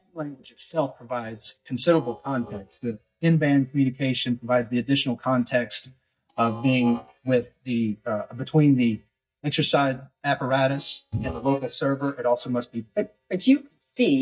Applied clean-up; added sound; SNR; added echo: neural mask model DeepFilterNet 3.